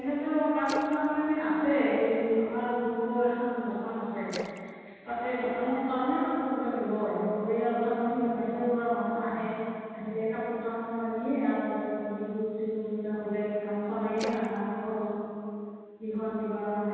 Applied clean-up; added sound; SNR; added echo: none; Splash, splatter; 16 dB; reverberation time 2.1 s.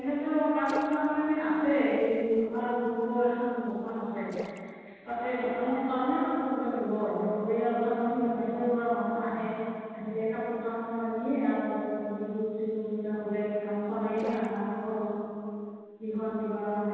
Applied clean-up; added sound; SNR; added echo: neural separator model SepFormer DNS4.